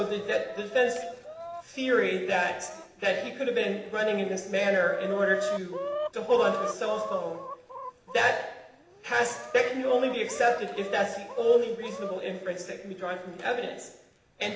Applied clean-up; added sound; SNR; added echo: none; Chicken, rooster; 10 dB; reverberation time 0.8 s.